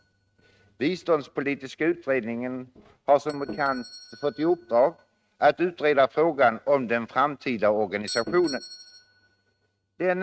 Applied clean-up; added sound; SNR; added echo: neural mask model RNNoise.